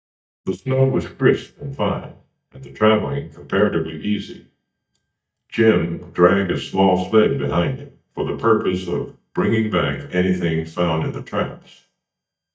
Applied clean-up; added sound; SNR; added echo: neural mask model DeepFilterNet 3.